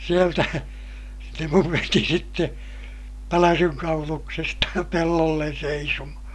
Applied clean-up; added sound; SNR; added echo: none; none; none; none.